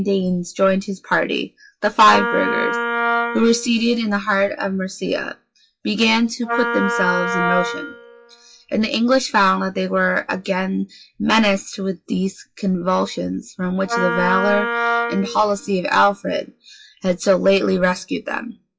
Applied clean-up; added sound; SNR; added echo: classical method WPE with log-MMSE.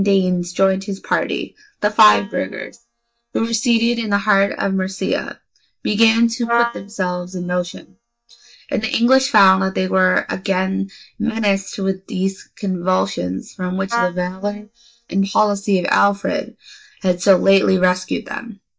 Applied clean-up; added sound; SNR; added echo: neural mask model DeepFilterNet 3.